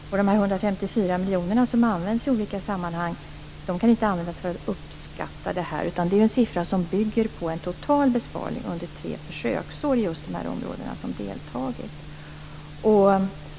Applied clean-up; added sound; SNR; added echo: none; none; none; none.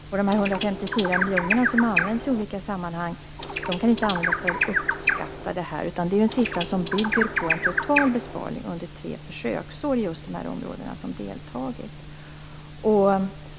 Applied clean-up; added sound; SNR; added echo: none; Bird; 1 dB; none.